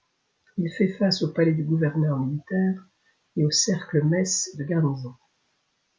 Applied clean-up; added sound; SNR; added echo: none; none; none; none.